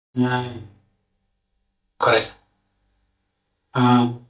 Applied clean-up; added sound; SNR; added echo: neural mask model DeepFilterNet 3.